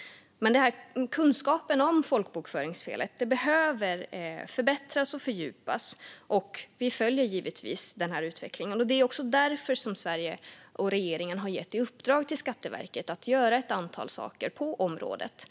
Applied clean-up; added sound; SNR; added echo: none; none; none; none.